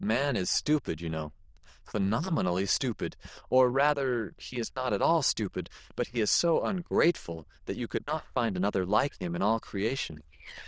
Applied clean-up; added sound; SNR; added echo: neural diffusion model UNIVERSE++.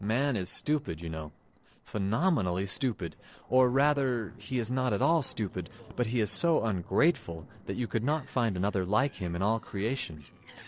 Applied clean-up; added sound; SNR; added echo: neural separator model SepFormer DNS4.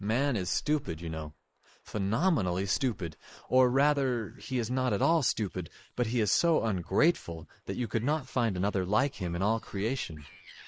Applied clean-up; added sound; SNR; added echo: neural mask model Resemble Enhance denoiser.